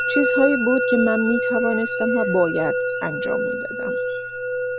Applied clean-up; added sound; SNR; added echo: none; Musical instrument; 0 dB; none.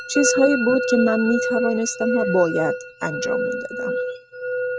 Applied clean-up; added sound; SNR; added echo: neural mask model RNNoise.